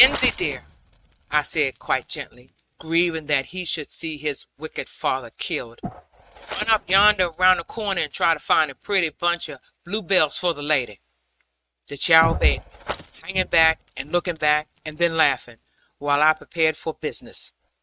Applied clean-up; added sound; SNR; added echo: neural mask model RNNoise.